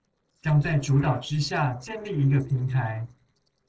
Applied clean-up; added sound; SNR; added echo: neural separator model SepFormer DNS4.